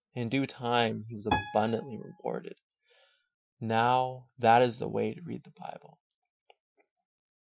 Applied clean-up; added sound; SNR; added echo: classical method Wiener filter.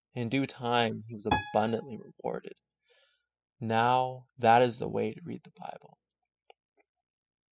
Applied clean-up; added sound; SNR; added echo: classical method spectral subtraction.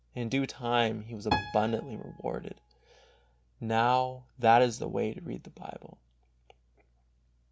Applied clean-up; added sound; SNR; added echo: none; Piano; 8 dB; none.